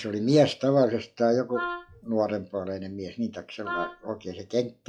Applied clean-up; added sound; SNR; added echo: classical method log-MMSE.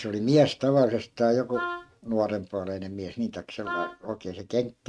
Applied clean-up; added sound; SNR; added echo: neural mask model RNNoise.